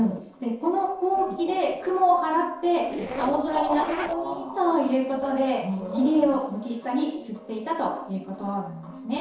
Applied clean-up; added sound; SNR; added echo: neural separator model SepFormer DNS4.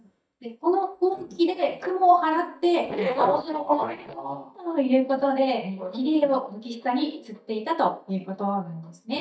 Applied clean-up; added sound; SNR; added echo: neural mask model DeepFilterNet 3.